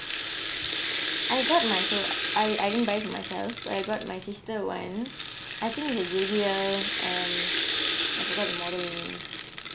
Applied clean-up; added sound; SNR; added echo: none; Rattle (instrument); -3 dB; none.